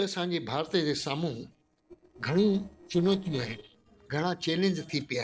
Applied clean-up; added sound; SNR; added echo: neural separator model SepFormer DNS4.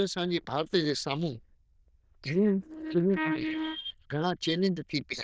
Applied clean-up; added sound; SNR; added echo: neural diffusion model UNIVERSE++.